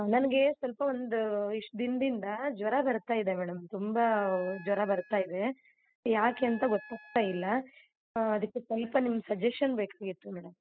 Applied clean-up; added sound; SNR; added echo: classical method spectral subtraction.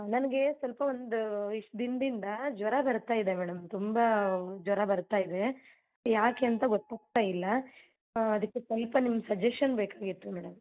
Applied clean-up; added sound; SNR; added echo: neural mask model DeepFilterNet 3.